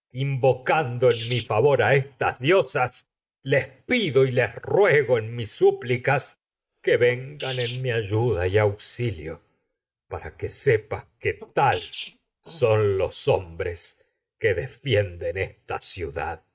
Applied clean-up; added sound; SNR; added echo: neural mask model RNNoise.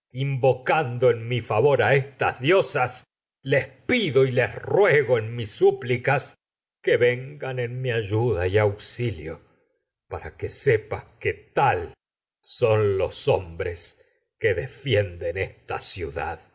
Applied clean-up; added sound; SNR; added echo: none; none; none; none.